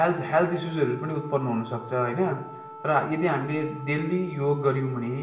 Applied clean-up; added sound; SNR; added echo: none; Wind instrument, woodwind instrument; 16 dB; reverberation time 0.8 s.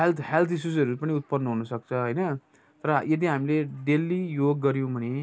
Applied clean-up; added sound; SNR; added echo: none; none; none; none.